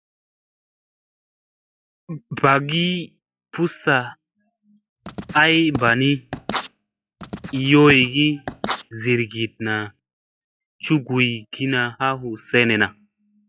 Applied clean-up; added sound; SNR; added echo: classical method log-MMSE.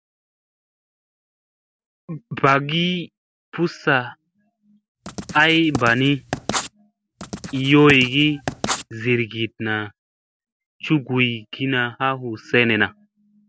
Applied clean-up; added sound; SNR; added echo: none; Writing; 8 dB; none.